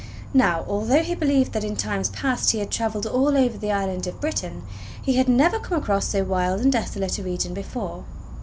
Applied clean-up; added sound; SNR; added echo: none; Insect; 11 dB; none.